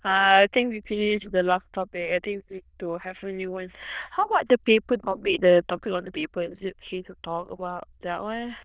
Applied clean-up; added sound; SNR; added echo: neural diffusion model UNIVERSE++.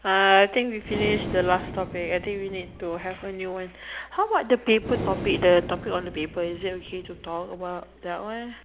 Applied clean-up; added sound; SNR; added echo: none; Breathing; 11 dB; none.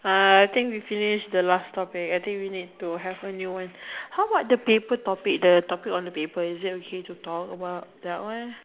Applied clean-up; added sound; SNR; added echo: none; none; none; none.